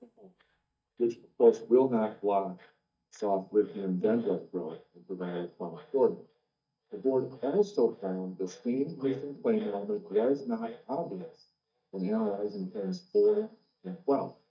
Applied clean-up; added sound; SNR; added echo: neural mask model DeepFilterNet 3.